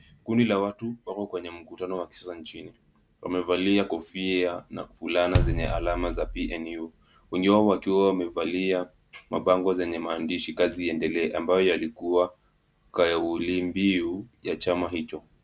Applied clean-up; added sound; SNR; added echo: none; Bass drum; 2 dB; none.